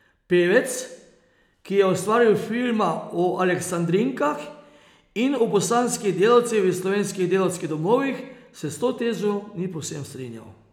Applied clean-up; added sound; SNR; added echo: none; none; none; none.